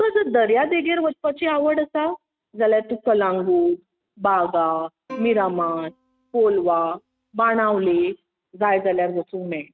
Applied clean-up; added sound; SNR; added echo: neural mask model RNNoise.